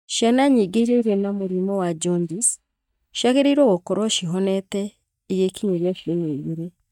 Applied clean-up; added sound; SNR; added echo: neural mask model DeepFilterNet 3.